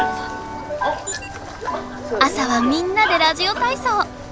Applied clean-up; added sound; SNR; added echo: none; none; none; none.